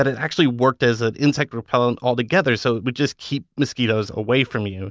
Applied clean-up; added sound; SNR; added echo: none; none; none; none.